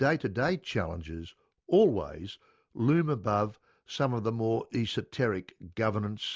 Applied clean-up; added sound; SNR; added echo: none; none; none; none.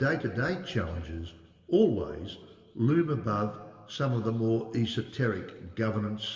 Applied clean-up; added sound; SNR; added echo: none; none; none; reverberation time 1.8 s.